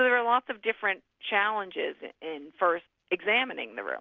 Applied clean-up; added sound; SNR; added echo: none; none; none; none.